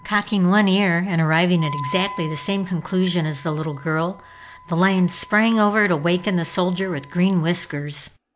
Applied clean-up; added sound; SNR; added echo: none; Wind instrument, woodwind instrument; 19 dB; none.